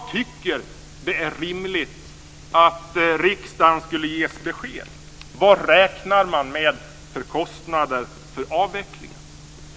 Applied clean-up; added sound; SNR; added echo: none; none; none; none.